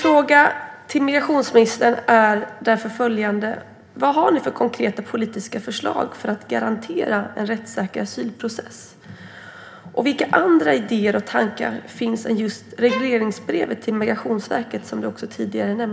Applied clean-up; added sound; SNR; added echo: none; Bowed string instrument; 11 dB; reverberation time 0.3 s.